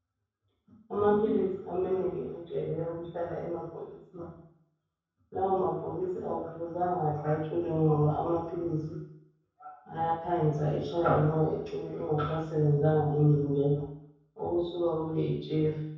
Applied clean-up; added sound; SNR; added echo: none; none; none; reverberation time 0.7 s.